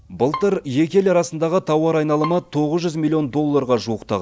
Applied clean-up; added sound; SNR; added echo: none; Bowed string instrument; 18 dB; none.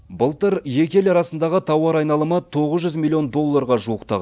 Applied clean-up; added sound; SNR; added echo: none; none; none; none.